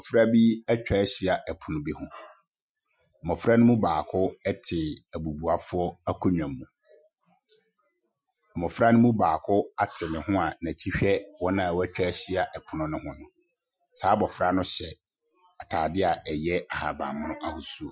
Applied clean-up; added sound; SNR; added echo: classical method Wiener filter.